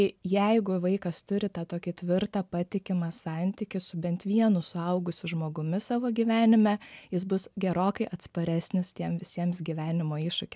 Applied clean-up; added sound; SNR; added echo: none; none; none; none.